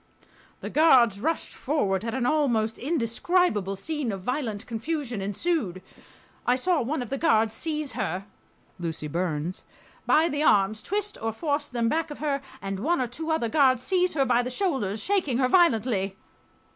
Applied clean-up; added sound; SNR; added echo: none; none; none; none.